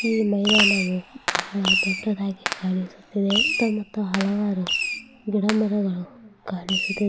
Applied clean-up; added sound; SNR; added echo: none; Fireworks; 2 dB; none.